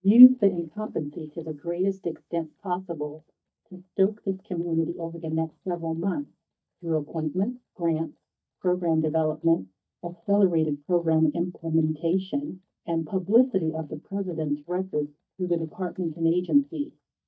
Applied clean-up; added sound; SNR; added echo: neural mask model DeepFilterNet 3.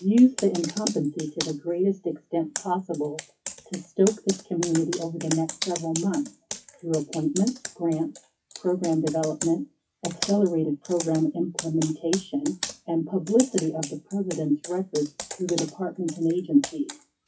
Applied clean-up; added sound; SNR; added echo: classical method WPE with log-MMSE.